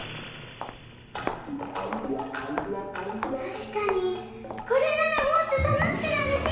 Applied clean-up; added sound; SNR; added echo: none; Walk, footsteps; 11 dB; reverberation time 0.8 s.